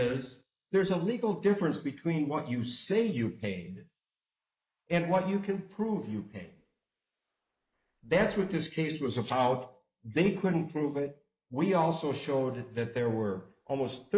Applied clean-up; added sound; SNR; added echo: neural mask model Resemble Enhance denoiser.